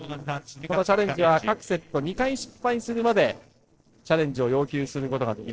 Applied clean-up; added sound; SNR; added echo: neural separator model SepFormer DNS4.